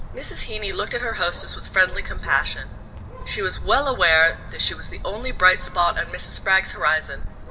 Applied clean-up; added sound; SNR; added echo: none; Bird; 10 dB; reverberation time 0.5 s.